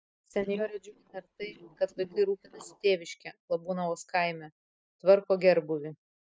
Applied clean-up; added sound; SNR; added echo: neural mask model DeepFilterNet 3.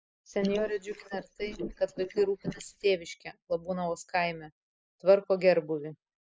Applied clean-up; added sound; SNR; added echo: neural mask model Resemble Enhance denoiser.